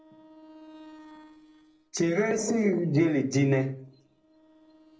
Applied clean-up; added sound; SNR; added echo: neural separator model SepFormer DNS4.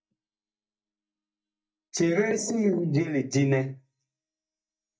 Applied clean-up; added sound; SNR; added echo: neural mask model DeepFilterNet 3.